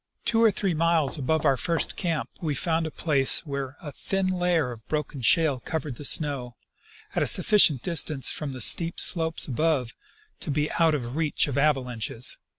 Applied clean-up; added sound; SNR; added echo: none; Knock; 14 dB; none.